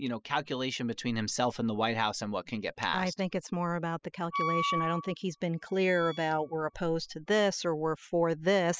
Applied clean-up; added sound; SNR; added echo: classical method spectral subtraction.